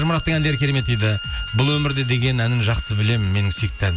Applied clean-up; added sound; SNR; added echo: none; Bowed string instrument; 13 dB; none.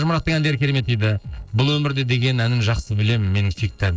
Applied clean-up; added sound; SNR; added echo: neural separator model SepFormer DNS4.